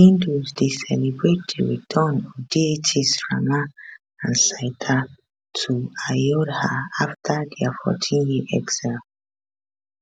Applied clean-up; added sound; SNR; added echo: none; none; none; none.